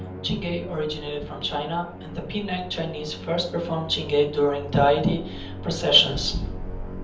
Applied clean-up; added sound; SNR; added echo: none; Musical instrument; 12 dB; reverberation time 0.6 s.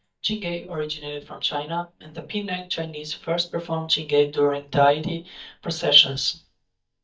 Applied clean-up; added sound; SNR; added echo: neural mask model DeepFilterNet 3.